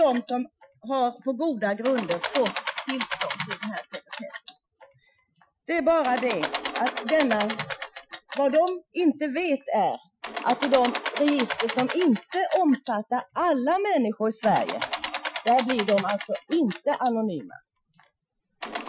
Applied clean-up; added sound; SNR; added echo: classical method Wiener filter.